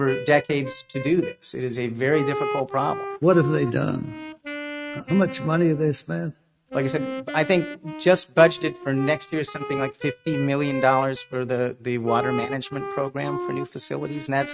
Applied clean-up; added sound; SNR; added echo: neural mask model RNNoise.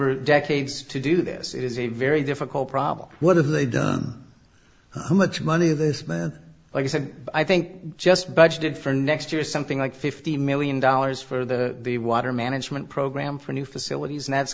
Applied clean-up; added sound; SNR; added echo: none; none; none; none.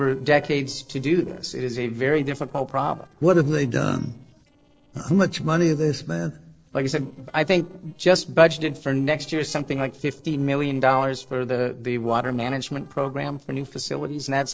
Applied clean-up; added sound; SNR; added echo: neural separator model SepFormer DNS4.